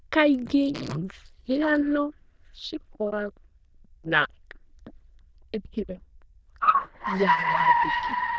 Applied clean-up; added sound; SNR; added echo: neural diffusion model UNIVERSE++.